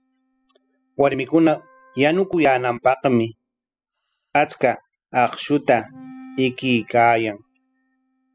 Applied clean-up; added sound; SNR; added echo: classical method spectral subtraction.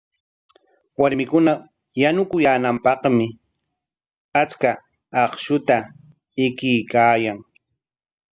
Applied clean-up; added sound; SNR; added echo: none; none; none; none.